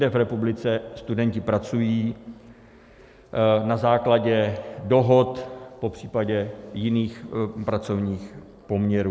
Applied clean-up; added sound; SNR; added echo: none; none; none; none.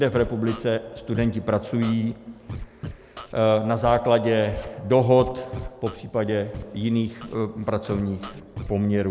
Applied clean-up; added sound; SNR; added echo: none; Scratching (performance technique); 15 dB; none.